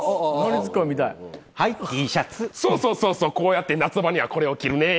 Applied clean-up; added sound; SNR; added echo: none; none; none; none.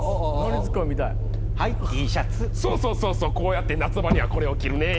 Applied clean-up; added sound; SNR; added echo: none; Motor vehicle (road); -3 dB; none.